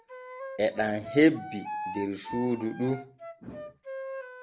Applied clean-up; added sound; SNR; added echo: none; Wind instrument, woodwind instrument; 11 dB; none.